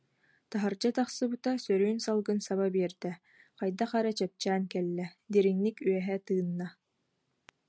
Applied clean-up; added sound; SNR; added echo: none; none; none; none.